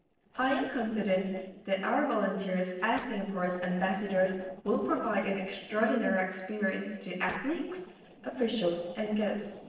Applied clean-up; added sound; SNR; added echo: neural separator model SepFormer DNS4.